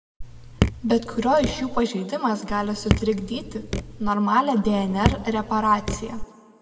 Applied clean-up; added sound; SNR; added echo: none; Raindrop / Drip; 4 dB; reverberation time 1.2 s.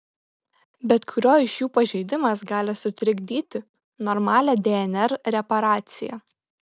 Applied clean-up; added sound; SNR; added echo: none; none; none; none.